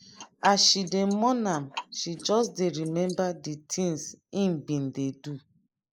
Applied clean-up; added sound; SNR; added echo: neural mask model Resemble Enhance denoiser.